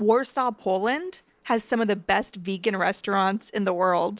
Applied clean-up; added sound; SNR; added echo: none; none; none; none.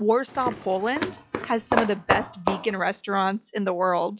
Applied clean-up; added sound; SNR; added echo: classical method log-MMSE.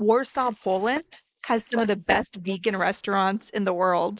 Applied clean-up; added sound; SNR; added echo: neural mask model Resemble Enhance denoiser.